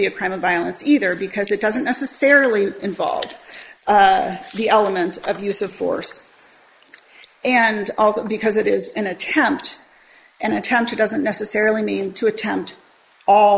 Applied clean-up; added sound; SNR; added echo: neural mask model Resemble Enhance denoiser.